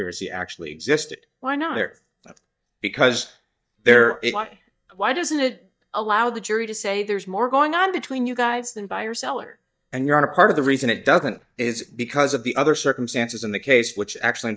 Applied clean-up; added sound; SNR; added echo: neural mask model DeepFilterNet 3.